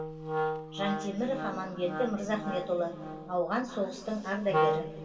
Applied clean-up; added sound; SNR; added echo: none; Wind instrument, woodwind instrument; 2 dB; reverberation time 2.4 s.